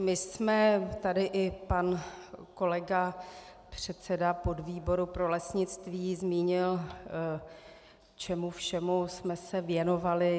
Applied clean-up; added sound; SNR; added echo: none; none; none; none.